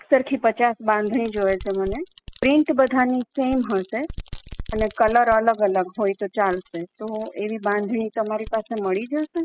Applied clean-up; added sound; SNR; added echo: classical method spectral subtraction.